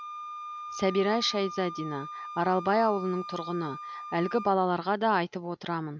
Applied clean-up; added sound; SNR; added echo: none; Wind instrument, woodwind instrument; 12 dB; none.